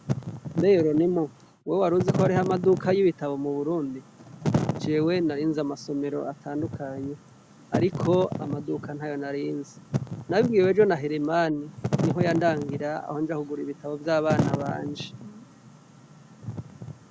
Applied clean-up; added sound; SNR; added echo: none; Wind / Fire; 6 dB; none.